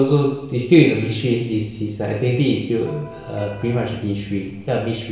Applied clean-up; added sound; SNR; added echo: none; Electric guitar; 19 dB; reverberation time 1.1 s.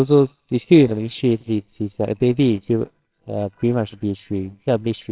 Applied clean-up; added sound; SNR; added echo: neural separator model SepFormer WHAMR!.